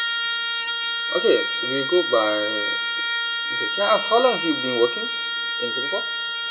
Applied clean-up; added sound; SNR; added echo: none; Trumpet; 0 dB; none.